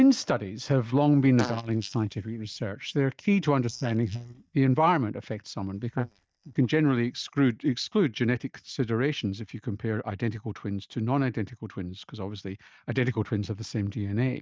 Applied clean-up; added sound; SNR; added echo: neural mask model DeepFilterNet 3.